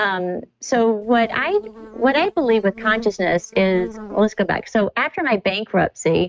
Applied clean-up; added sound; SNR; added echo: neural mask model RNNoise.